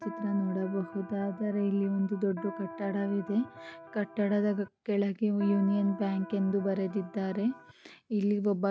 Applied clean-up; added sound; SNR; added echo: none; Electric guitar; 15 dB; none.